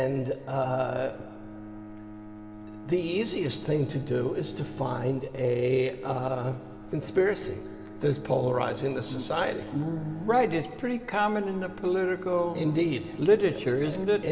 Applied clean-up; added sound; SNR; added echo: none; Bowed string instrument; 15 dB; reverberation time 2.5 s.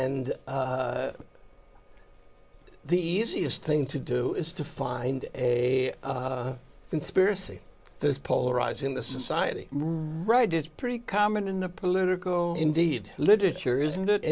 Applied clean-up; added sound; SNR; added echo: none; none; none; none.